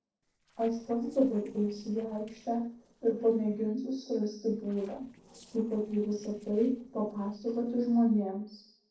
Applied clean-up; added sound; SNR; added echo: neural separator model SepFormer DNS4.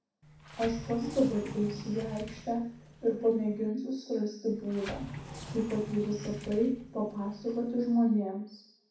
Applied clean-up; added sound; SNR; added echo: none; Sliding door; 13 dB; reverberation time 0.6 s.